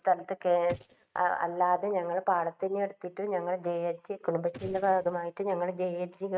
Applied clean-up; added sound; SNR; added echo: neural mask model RNNoise.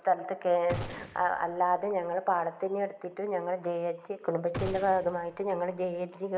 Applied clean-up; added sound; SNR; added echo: none; Gunshot, gunfire; 11 dB; none.